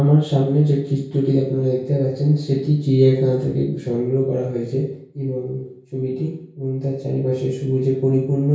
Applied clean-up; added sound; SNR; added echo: none; none; none; reverberation time 0.6 s.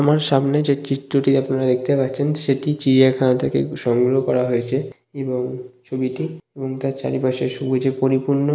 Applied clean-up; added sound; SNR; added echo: none; none; none; none.